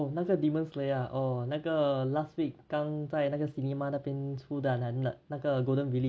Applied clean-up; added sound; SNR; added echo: none; none; none; none.